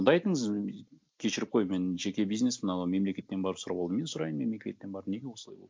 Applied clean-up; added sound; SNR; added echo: neural mask model Resemble Enhance denoiser.